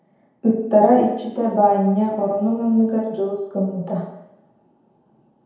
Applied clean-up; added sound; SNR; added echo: none; none; none; reverberation time 1.0 s.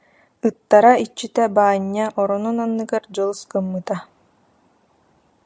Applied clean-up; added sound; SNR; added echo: none; none; none; none.